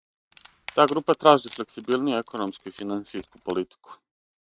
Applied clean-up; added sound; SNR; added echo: neural mask model RNNoise.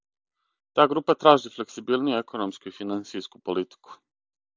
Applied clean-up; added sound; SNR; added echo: none; none; none; none.